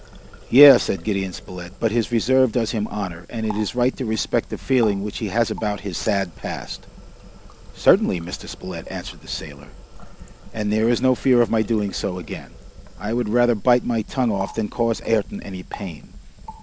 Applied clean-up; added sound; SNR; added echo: none; Water tap, faucet + Fire; 16 dB; none.